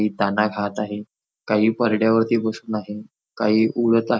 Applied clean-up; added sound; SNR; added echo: none; none; none; none.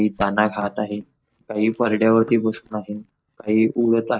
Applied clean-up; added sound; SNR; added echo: neural mask model DeepFilterNet 3.